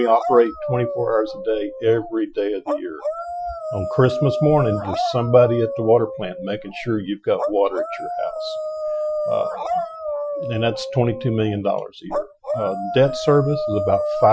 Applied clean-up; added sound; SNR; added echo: classical method Wiener filter.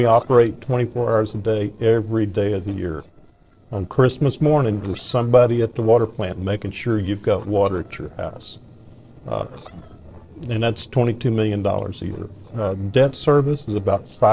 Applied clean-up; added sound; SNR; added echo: neural separator model SepFormer DNS4.